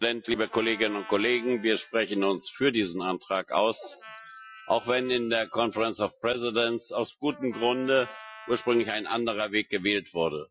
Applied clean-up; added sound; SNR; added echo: classical method Wiener filter.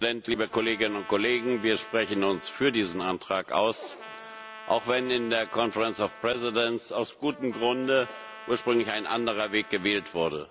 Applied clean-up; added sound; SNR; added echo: none; Trumpet; 17 dB; none.